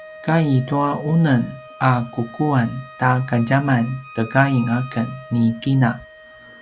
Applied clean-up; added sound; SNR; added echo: none; Wind instrument, woodwind instrument; 20 dB; none.